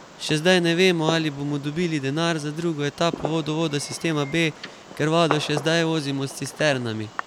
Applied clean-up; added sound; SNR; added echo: none; Fireworks; 13 dB; none.